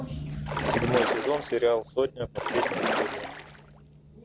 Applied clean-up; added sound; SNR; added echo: none; Splash, splatter; 1 dB; none.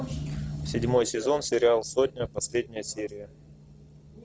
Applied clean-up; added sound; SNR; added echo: none; none; none; none.